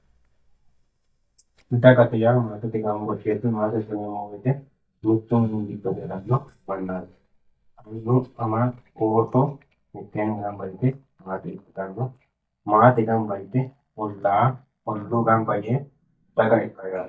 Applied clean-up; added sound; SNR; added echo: neural mask model DeepFilterNet 3.